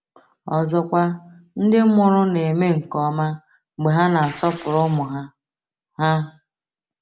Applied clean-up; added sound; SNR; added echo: none; Tearing; 17 dB; none.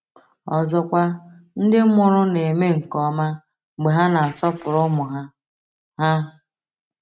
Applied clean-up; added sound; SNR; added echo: neural mask model RNNoise.